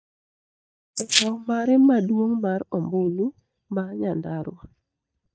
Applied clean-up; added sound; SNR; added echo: neural mask model DeepFilterNet 3.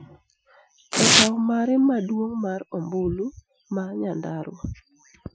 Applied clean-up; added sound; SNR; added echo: classical method Wiener filter.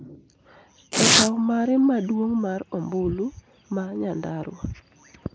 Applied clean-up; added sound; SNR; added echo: neural mask model Resemble Enhance denoiser.